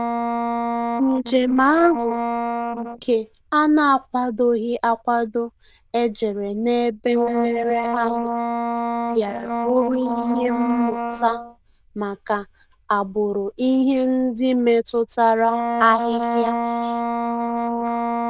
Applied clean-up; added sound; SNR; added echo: neural diffusion model UNIVERSE++.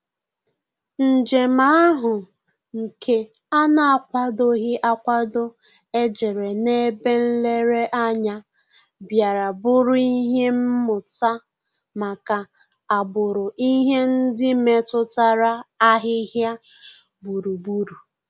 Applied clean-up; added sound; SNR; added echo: none; none; none; none.